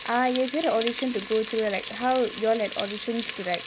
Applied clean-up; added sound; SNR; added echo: none; Frying (food); 4 dB; none.